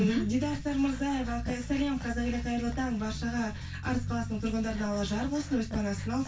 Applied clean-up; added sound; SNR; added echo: none; Breathing; 19 dB; reverberation time 0.2 s.